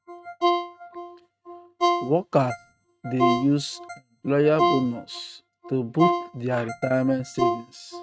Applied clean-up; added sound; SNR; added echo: neural mask model RNNoise.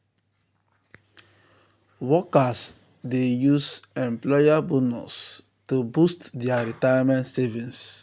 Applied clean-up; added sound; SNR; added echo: none; none; none; none.